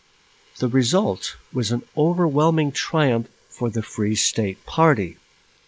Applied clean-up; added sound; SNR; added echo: neural mask model Resemble Enhance denoiser.